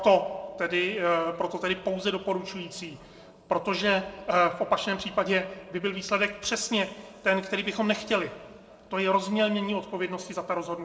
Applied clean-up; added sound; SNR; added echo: none; none; none; reverberation time 1.8 s.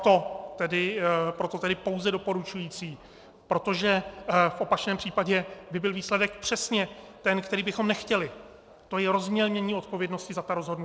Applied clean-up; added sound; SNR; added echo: none; none; none; none.